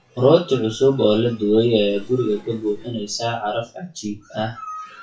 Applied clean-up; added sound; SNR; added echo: classical method WPE with log-MMSE.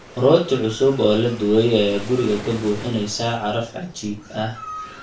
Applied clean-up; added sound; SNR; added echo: none; Waves, surf; 18 dB; reverberation time 0.3 s.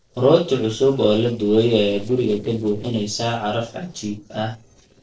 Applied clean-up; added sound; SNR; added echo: neural separator model SepFormer DNS4.